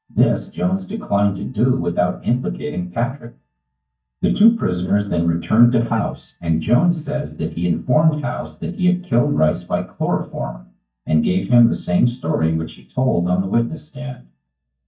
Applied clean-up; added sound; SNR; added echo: neural mask model DeepFilterNet 3.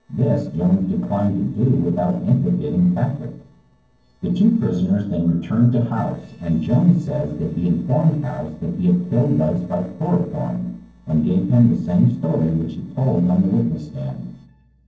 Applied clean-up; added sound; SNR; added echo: neural separator model SepFormer DNS4.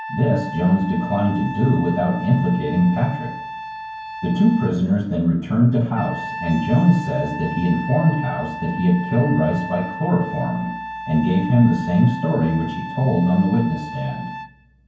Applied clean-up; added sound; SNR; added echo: none; Trumpet; 12 dB; reverberation time 0.9 s.